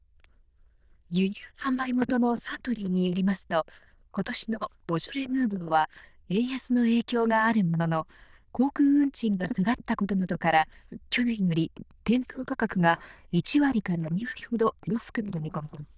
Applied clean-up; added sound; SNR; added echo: neural diffusion model UNIVERSE++.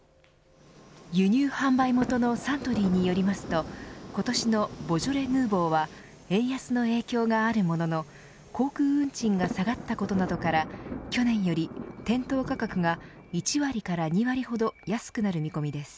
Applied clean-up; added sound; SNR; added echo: none; Thunder; 14 dB; none.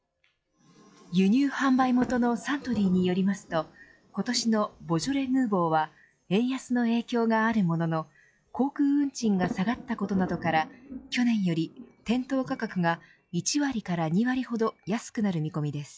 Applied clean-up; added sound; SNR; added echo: classical method log-MMSE.